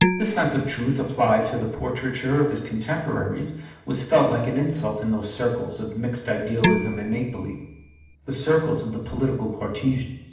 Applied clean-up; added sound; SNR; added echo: none; Dishes, pots, and pans; 3 dB; reverberation time 0.8 s.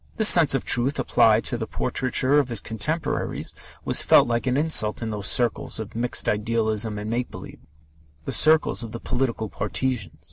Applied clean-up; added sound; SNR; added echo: none; none; none; none.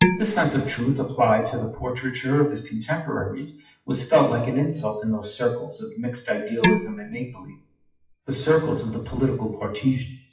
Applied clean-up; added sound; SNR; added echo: classical method WPE with log-MMSE.